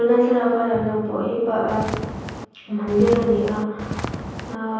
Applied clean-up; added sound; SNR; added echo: none; Walk, footsteps; 8 dB; reverberation time 1.3 s.